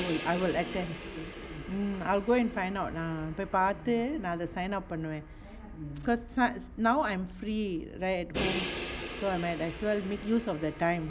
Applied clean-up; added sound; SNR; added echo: none; Crash cymbal; 10 dB; none.